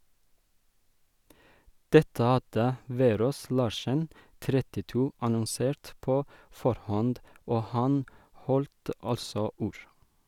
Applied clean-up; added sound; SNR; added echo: none; none; none; none.